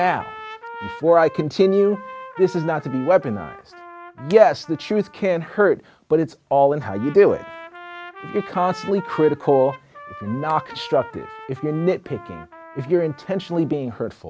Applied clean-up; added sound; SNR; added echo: none; Trumpet; 18 dB; none.